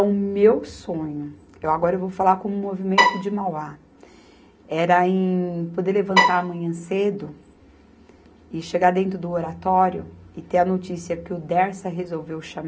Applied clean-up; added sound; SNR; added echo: none; Bowed string instrument; -2 dB; reverberation time 0.3 s.